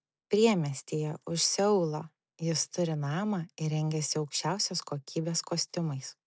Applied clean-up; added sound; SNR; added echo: none; none; none; none.